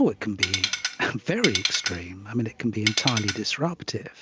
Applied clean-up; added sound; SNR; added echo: none; Tools; 0 dB; none.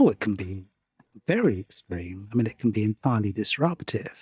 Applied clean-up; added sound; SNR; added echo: neural mask model DeepFilterNet 3.